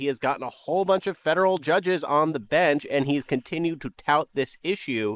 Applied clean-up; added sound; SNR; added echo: neural mask model Resemble Enhance denoiser.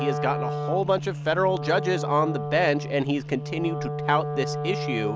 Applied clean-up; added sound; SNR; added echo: none; Wind instrument, woodwind instrument; 4 dB; none.